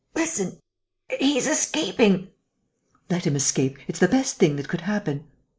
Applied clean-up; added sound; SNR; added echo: neural mask model Resemble Enhance denoiser.